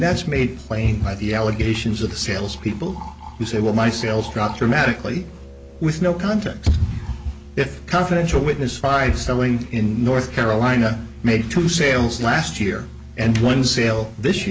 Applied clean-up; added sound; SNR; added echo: none; Musical instrument; 18 dB; none.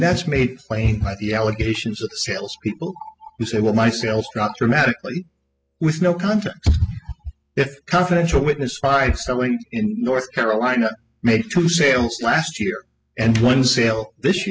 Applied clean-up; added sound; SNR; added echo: classical method spectral subtraction.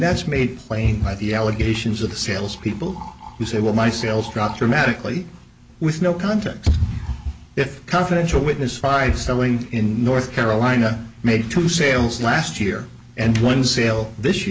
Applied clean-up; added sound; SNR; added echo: none; none; none; none.